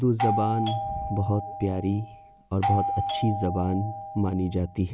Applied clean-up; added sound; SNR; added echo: none; Doorbell; 4 dB; none.